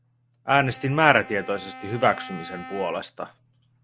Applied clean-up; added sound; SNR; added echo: none; Wind instrument, woodwind instrument; 17 dB; none.